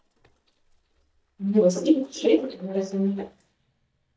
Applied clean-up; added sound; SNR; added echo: neural mask model DeepFilterNet 3.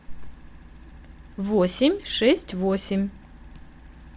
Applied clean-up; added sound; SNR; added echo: none; none; none; none.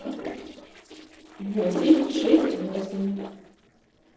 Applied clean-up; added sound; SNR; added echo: neural separator model SepFormer DNS4.